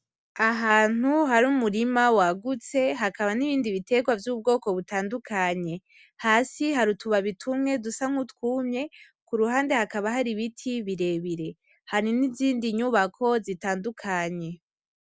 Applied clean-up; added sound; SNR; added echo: none; none; none; none.